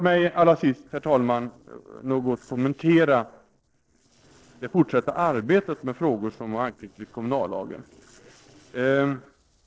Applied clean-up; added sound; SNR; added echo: neural separator model SepFormer DNS4.